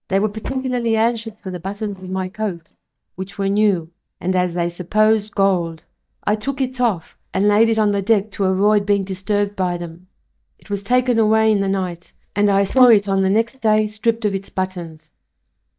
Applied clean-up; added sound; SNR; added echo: neural mask model DeepFilterNet 3.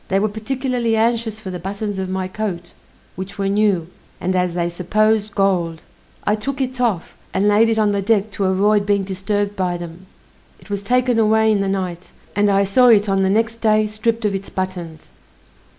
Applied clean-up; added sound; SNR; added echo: none; none; none; none.